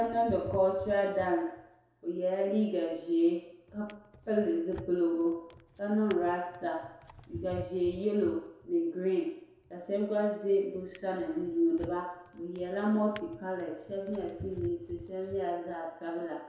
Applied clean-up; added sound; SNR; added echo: none; Drawer open or close; 19 dB; reverberation time 0.7 s.